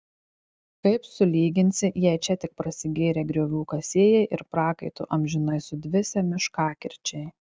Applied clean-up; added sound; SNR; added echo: none; none; none; none.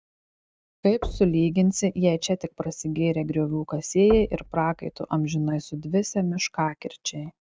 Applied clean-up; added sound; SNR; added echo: none; Knock; 15 dB; none.